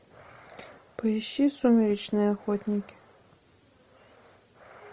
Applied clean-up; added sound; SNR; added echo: none; none; none; none.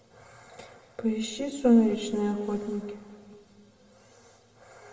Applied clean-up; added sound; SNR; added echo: none; none; none; reverberation time 1.9 s.